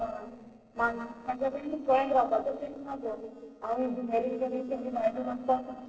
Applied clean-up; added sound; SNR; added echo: neural separator model SepFormer DNS4.